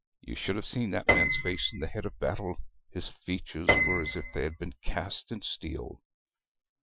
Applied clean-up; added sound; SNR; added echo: classical method Wiener filter.